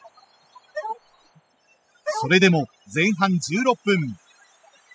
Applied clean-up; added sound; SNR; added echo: classical method spectral subtraction.